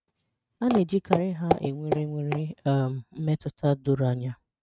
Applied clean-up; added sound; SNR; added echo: neural mask model RNNoise.